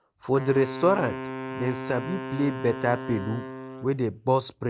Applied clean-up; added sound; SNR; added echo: none; Wind instrument, woodwind instrument; 9 dB; none.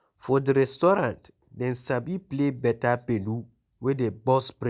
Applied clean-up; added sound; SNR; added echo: none; none; none; none.